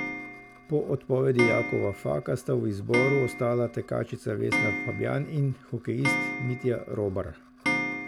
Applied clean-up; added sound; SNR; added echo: none; Clock; 5 dB; none.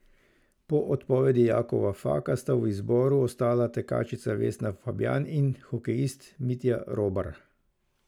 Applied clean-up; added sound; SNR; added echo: none; none; none; none.